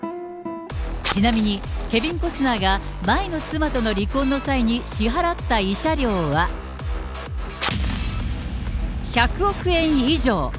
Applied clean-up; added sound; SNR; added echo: none; Fire; 14 dB; none.